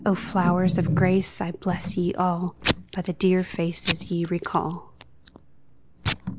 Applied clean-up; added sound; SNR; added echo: none; Packing tape, duct tape / Tearing; 4 dB; none.